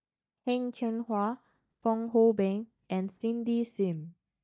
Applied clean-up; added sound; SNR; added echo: neural mask model DeepFilterNet 3.